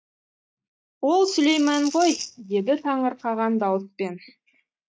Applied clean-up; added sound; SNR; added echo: neural mask model DeepFilterNet 3.